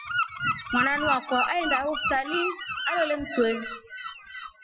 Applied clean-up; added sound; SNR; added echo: classical method Wiener filter.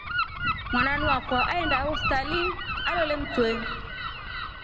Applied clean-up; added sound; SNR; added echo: none; Gull, seagull; 0 dB; none.